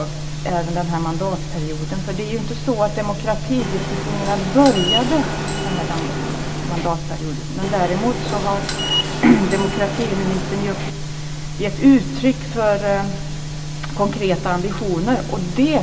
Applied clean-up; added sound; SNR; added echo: none; Subway, metro, underground; 6 dB; reverberation time 1.9 s.